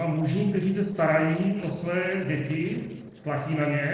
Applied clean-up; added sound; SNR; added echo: neural separator model SepFormer DNS4.